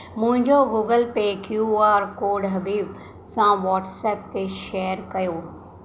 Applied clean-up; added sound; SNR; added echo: none; none; none; none.